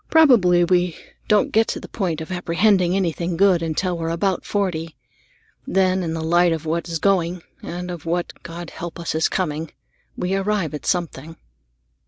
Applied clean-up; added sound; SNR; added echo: none; none; none; none.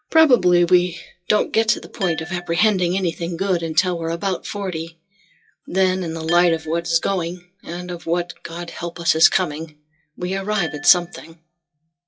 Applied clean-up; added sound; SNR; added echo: classical method WPE with log-MMSE.